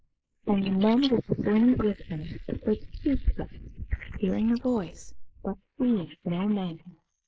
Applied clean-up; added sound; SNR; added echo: neural mask model Resemble Enhance denoiser.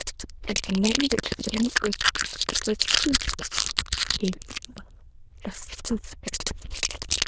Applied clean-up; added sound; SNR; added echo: neural diffusion model UNIVERSE++.